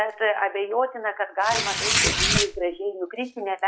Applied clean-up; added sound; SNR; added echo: classical method log-MMSE.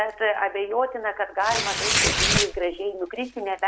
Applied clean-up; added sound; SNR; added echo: none; Tearing; 1 dB; none.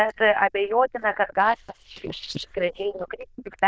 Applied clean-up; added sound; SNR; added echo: neural diffusion model UNIVERSE++.